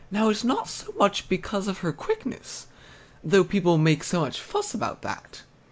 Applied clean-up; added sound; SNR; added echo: none; none; none; none.